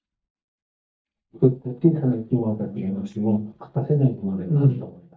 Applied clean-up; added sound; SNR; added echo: neural mask model DeepFilterNet 3.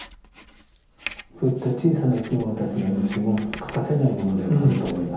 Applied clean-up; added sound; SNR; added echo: none; Writing; 19 dB; reverberation time 0.7 s.